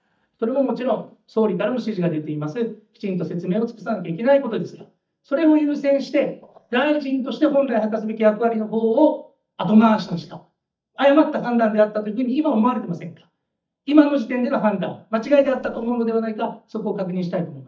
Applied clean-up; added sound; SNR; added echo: neural mask model DeepFilterNet 3.